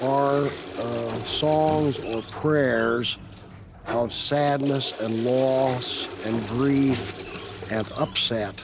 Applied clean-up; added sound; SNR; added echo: none; Toilet flush / Water + Sliding door; 11 dB; none.